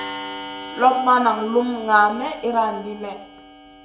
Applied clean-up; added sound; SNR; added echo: none; Clock; 14 dB; reverberation time 0.7 s.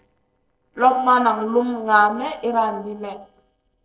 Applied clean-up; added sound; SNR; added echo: neural separator model SepFormer DNS4.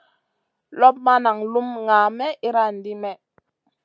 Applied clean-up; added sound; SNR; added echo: none; none; none; none.